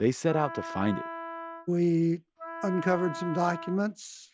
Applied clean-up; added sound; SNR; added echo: none; Wind instrument, woodwind instrument; 11 dB; none.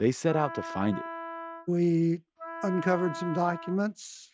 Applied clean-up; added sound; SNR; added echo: neural mask model RNNoise.